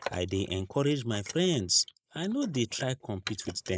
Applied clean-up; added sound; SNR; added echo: neural mask model Resemble Enhance denoiser.